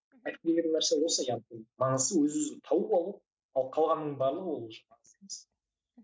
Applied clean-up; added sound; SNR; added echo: none; none; none; none.